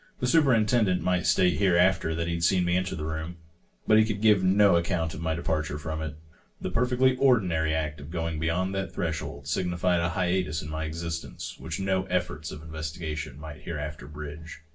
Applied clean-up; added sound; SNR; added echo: none; none; none; reverberation time 0.2 s.